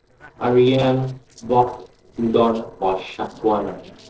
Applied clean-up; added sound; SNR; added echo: neural separator model SepFormer DNS4.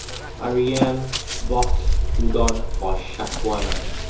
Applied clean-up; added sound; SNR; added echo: none; Scissors; -4 dB; reverberation time 0.7 s.